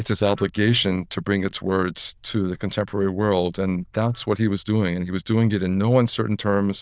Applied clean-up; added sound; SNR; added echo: neural diffusion model UNIVERSE++.